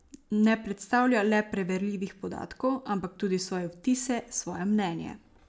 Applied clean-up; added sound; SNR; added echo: none; none; none; none.